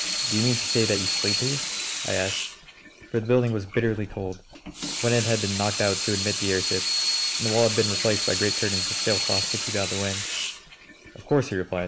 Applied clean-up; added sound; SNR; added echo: none; Sink (filling or washing) / Water tap, faucet; 1 dB; none.